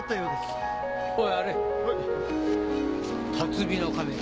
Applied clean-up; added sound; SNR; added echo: none; Piano; -4 dB; none.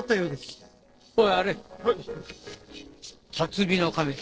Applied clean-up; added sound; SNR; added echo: neural separator model SepFormer DNS4.